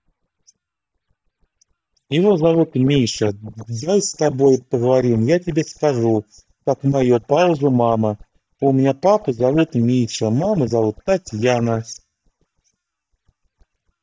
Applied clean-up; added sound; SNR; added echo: neural mask model DeepFilterNet 3.